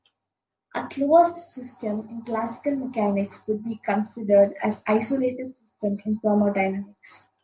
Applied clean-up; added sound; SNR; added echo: none; none; none; none.